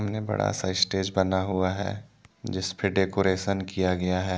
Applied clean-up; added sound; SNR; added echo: none; none; none; none.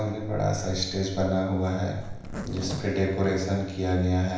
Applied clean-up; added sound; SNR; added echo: none; Zipper (clothing); 13 dB; reverberation time 0.9 s.